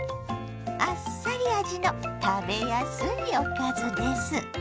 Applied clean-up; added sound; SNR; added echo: none; none; none; none.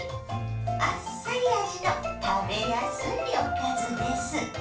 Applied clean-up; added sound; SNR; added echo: none; none; none; reverberation time 0.3 s.